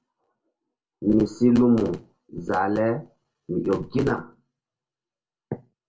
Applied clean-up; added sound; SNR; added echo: none; none; none; reverberation time 0.2 s.